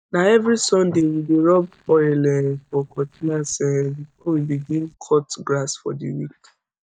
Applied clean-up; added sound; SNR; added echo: neural mask model DeepFilterNet 3.